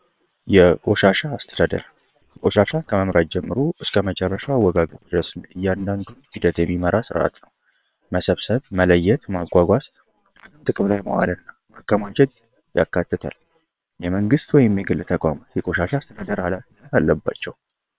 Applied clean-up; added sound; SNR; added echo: neural separator model SepFormer WHAM!.